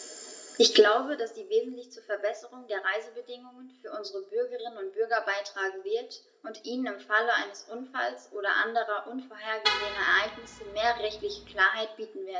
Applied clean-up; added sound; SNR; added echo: none; Vehicle horn, car horn, honking; 6 dB; reverberation time 0.5 s.